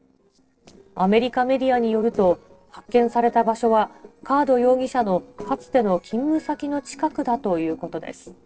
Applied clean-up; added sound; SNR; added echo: neural separator model SepFormer DNS4.